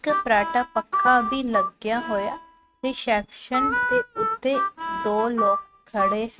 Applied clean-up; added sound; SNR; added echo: neural mask model RNNoise.